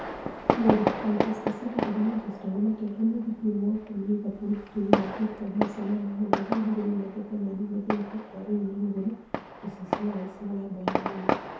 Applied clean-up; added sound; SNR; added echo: none; Fireworks; 3 dB; reverberation time 0.6 s.